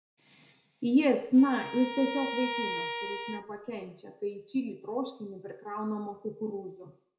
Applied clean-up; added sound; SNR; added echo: none; Bowed string instrument; 6 dB; reverberation time 0.5 s.